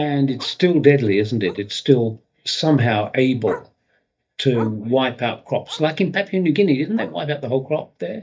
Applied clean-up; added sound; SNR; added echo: neural mask model DeepFilterNet 3.